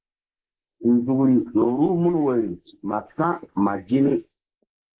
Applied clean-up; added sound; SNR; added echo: neural mask model Resemble Enhance denoiser.